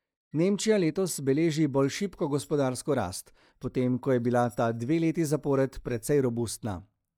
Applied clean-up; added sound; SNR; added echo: neural mask model DeepFilterNet 3.